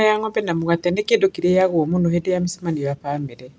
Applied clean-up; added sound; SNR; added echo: none; none; none; none.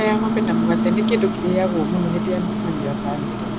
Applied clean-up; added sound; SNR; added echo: none; Microwave oven; -2 dB; none.